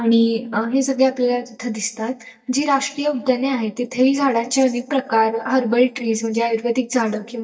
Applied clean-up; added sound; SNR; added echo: neural mask model DeepFilterNet 3.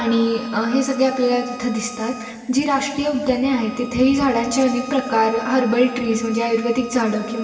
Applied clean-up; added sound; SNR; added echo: none; Bowed string instrument; 18 dB; reverberation time 2.4 s.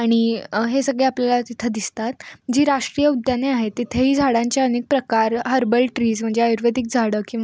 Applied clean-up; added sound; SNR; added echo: none; none; none; none.